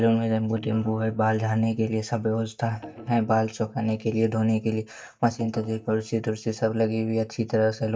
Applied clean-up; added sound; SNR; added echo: neural mask model DeepFilterNet 3.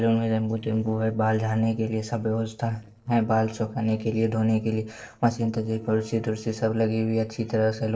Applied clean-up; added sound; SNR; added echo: neural separator model SepFormer DNS4.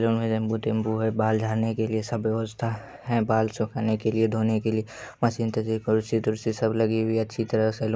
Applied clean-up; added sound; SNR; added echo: none; none; none; none.